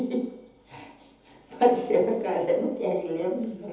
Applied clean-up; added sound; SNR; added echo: none; none; none; reverberation time 1.0 s.